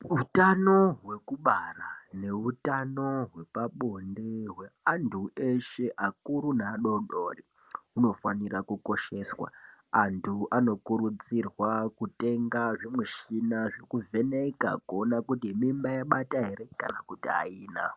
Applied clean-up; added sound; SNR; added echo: none; none; none; none.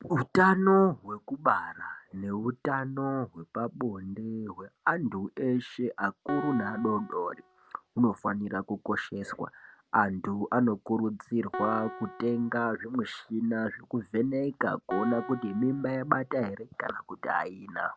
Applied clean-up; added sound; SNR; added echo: none; Piano; 13 dB; none.